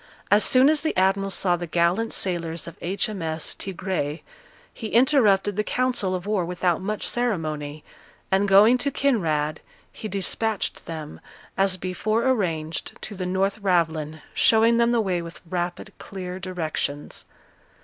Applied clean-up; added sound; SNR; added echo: none; none; none; none.